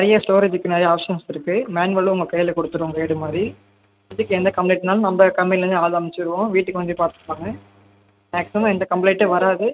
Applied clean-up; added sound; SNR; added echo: neural mask model RNNoise.